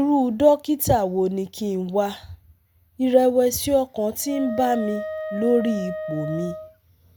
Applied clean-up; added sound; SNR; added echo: none; Wind instrument, woodwind instrument; 10 dB; none.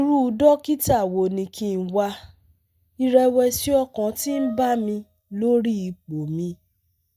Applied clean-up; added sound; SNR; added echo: neural mask model DeepFilterNet 3.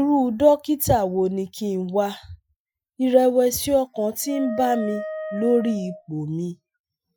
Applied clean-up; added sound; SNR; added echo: classical method Wiener filter.